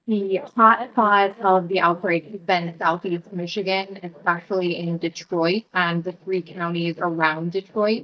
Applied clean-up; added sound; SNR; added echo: neural mask model DeepFilterNet 3.